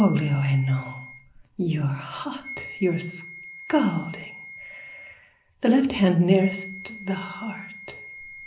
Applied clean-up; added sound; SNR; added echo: none; Wind instrument, woodwind instrument; 17 dB; reverberation time 0.5 s.